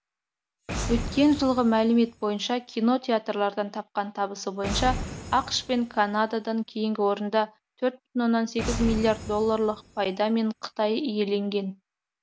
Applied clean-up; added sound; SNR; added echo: none; Boom; 12 dB; none.